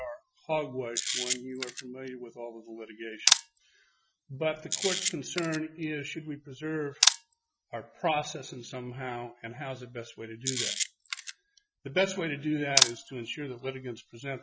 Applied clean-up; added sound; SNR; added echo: classical method Wiener filter.